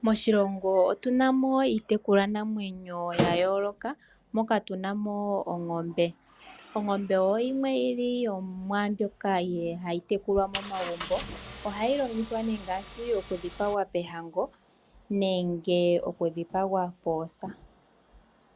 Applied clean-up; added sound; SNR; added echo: none; Engine; 12 dB; none.